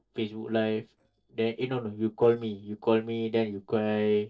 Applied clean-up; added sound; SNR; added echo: neural separator model SepFormer DNS4.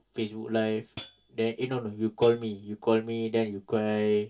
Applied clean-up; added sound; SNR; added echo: none; Hi-hat; 8 dB; reverberation time 0.1 s.